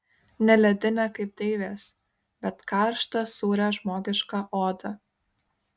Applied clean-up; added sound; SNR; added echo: none; none; none; none.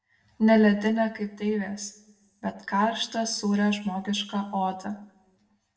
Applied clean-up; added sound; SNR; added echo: none; none; none; reverberation time 0.6 s.